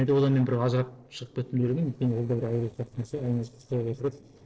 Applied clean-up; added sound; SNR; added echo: neural separator model SepFormer DNS4.